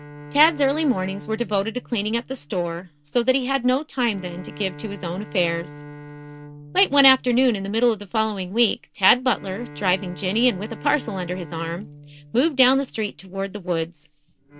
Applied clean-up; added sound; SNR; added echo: none; Bowed string instrument; 18 dB; none.